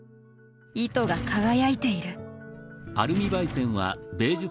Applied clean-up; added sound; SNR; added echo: none; Drawer open or close; 9 dB; none.